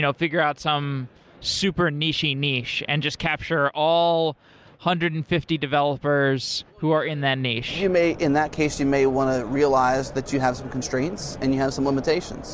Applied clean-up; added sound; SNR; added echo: none; none; none; none.